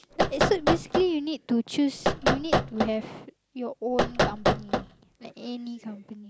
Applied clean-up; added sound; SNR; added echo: none; Knock; -3 dB; none.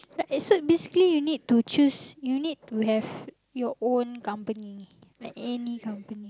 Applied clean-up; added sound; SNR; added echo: none; none; none; none.